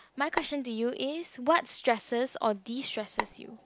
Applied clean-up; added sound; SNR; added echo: none; Telephone; 4 dB; none.